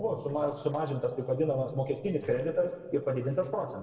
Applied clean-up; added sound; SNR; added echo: neural separator model SepFormer DNS4.